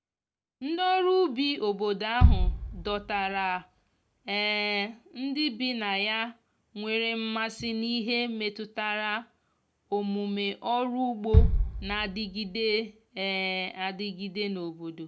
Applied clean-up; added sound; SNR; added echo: none; Bass drum; 1 dB; none.